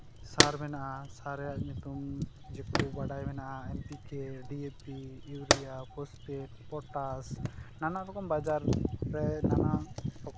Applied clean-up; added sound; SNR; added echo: none; Fire; 2 dB; none.